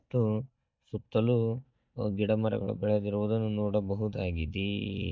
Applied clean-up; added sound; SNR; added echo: neural mask model DeepFilterNet 3.